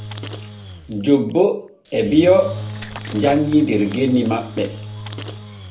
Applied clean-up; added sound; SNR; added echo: none; Engine / Drill; 12 dB; reverberation time 0.3 s.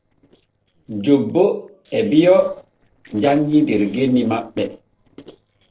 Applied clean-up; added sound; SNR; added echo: neural separator model SepFormer DNS4.